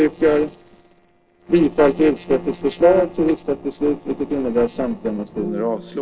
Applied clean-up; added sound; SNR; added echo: neural separator model SepFormer DNS4.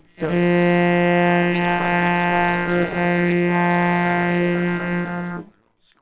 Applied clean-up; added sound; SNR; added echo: neural separator model SepFormer WHAMR!.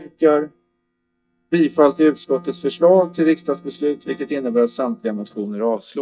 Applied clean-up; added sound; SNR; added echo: neural mask model DeepFilterNet 3.